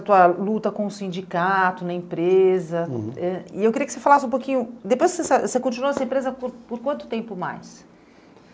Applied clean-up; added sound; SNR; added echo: none; none; none; none.